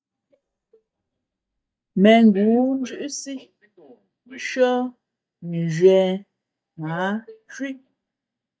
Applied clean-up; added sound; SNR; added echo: neural mask model DeepFilterNet 3.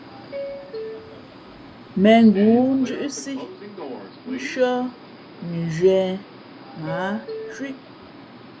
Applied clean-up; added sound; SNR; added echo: none; Subway, metro, underground; 13 dB; none.